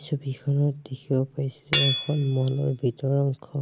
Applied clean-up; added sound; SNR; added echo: none; Hammer / Chink, clink; 7 dB; none.